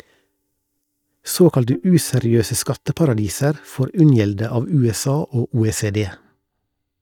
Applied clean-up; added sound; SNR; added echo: neural mask model DeepFilterNet 3.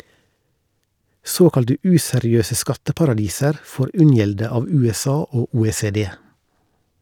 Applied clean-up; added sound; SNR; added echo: none; none; none; none.